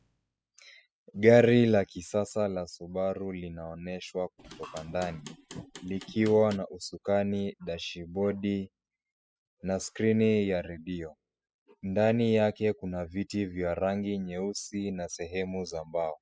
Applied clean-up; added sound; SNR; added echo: classical method spectral subtraction.